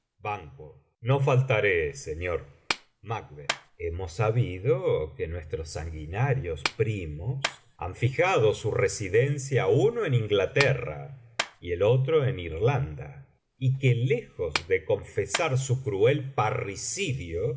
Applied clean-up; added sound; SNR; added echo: none; Clapping; 14 dB; none.